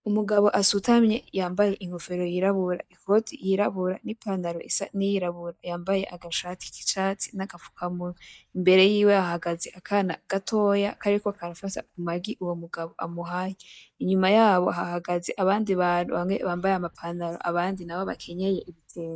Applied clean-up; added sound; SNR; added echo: neural mask model DeepFilterNet 3.